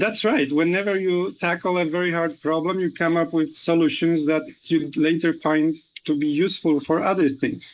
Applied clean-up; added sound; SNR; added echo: neural mask model Resemble Enhance denoiser.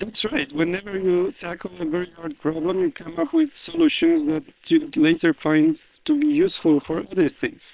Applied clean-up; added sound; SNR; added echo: neural separator model SepFormer WHAM!.